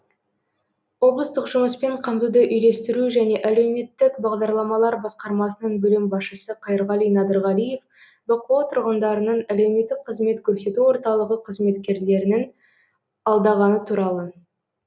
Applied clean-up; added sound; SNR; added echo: none; none; none; none.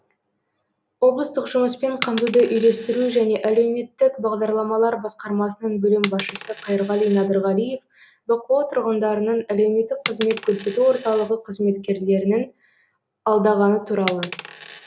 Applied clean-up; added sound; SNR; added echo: none; Coin (dropping); 16 dB; none.